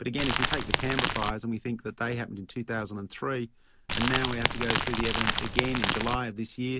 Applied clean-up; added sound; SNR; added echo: none; Crumpling, crinkling / Crackle; -3 dB; none.